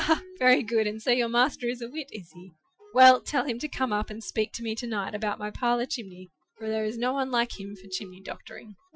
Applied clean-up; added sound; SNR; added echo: classical method Wiener filter.